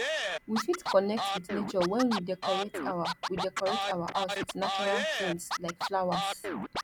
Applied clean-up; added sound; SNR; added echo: none; Scratching (performance technique); 2 dB; none.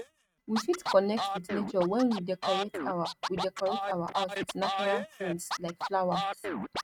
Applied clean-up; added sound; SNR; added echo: neural mask model RNNoise.